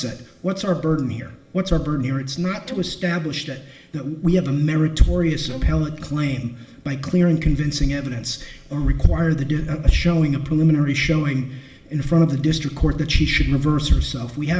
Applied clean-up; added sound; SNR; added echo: none; Bowed string instrument; 18 dB; reverberation time 0.9 s.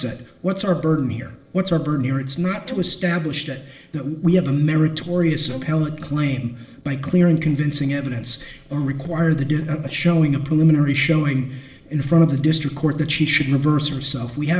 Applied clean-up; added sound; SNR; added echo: neural separator model SepFormer DNS4.